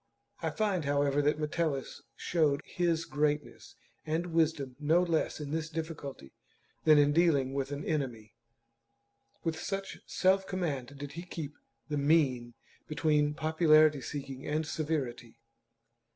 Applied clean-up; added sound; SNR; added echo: none; none; none; none.